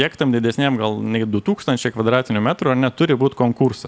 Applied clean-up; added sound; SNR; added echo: none; none; none; none.